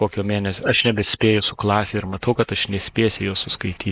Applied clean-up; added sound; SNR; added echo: neural mask model Resemble Enhance denoiser.